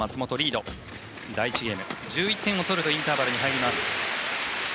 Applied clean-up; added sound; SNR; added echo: none; none; none; none.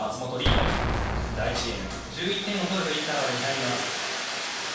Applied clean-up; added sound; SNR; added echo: none; Explosion; 0 dB; reverberation time 0.7 s.